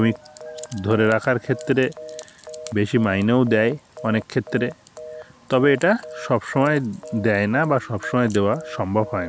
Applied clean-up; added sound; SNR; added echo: none; Telephone; 17 dB; none.